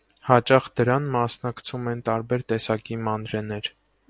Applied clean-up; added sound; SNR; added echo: none; none; none; none.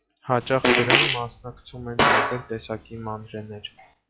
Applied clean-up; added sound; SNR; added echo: classical method log-MMSE.